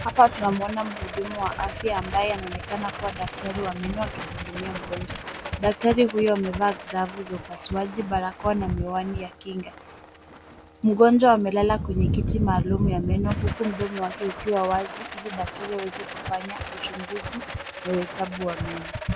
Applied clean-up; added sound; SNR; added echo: none; Rattle; 13 dB; none.